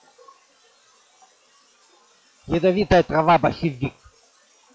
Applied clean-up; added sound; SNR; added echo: classical method log-MMSE.